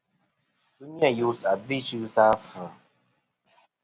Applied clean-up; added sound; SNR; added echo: none; none; none; none.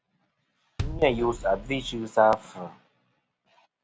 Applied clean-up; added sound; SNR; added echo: none; Bass drum; 9 dB; none.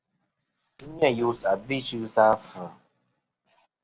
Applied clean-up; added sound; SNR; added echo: neural separator model SepFormer DNS4.